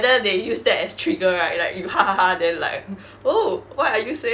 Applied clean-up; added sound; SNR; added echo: none; none; none; none.